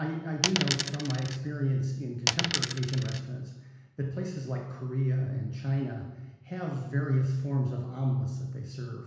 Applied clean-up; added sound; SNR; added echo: none; Coin (dropping); 1 dB; reverberation time 1.1 s.